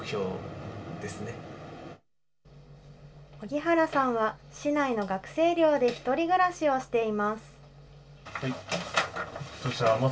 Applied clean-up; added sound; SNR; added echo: none; none; none; reverberation time 0.2 s.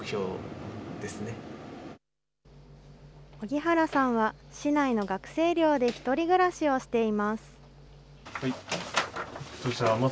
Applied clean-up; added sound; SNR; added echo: none; none; none; none.